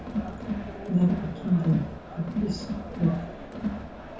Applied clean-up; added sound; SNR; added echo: none; Crowd; 4 dB; reverberation time 0.6 s.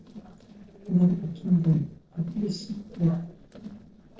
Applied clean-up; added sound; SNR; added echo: neural separator model SepFormer DNS4.